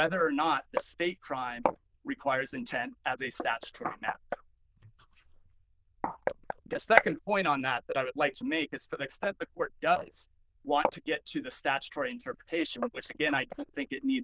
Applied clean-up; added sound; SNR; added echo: neural diffusion model UNIVERSE++.